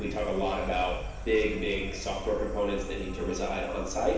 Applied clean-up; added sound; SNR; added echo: none; Insect; 7 dB; reverberation time 0.9 s.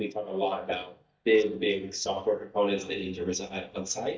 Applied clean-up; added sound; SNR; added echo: neural mask model DeepFilterNet 3.